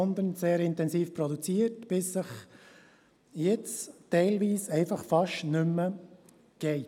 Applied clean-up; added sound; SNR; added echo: none; none; none; none.